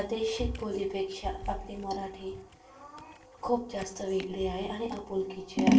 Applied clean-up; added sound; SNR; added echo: none; Scissors; 1 dB; reverberation time 0.3 s.